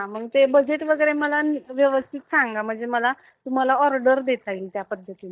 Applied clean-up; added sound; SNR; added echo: neural mask model DeepFilterNet 3.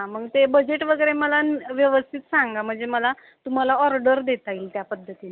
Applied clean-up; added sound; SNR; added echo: none; none; none; none.